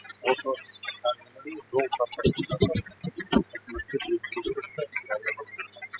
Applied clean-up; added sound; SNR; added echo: classical method spectral subtraction.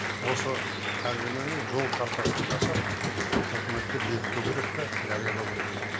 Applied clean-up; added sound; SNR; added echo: none; Squeak + Applause; -4 dB; none.